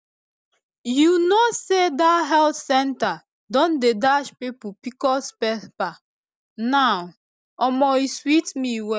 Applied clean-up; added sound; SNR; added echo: none; none; none; none.